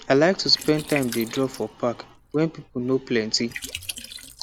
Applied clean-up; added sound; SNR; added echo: none; Liquid; 15 dB; none.